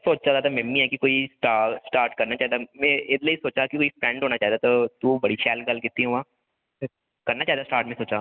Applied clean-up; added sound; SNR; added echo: none; none; none; none.